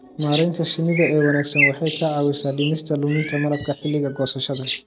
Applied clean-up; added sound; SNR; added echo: neural mask model RNNoise.